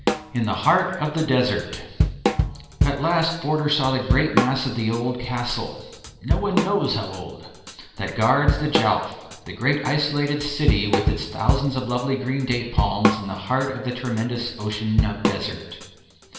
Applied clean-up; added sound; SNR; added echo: none; Drum / Drum kit; 2 dB; reverberation time 1.1 s.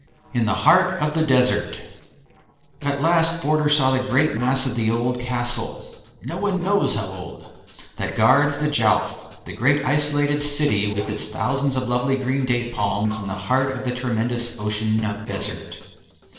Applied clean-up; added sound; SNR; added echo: neural separator model SepFormer DNS4.